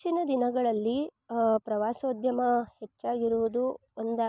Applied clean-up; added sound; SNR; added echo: none; none; none; none.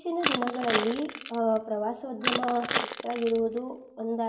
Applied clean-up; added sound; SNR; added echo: none; Crushing; 4 dB; reverberation time 0.6 s.